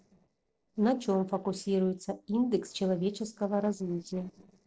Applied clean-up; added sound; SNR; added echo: neural separator model SepFormer DNS4.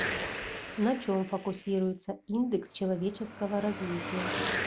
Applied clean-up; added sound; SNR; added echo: none; Car passing by / Traffic noise, roadway noise / Engine; 5 dB; none.